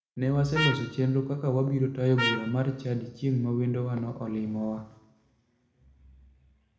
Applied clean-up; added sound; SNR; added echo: none; Trumpet; 5 dB; reverberation time 0.9 s.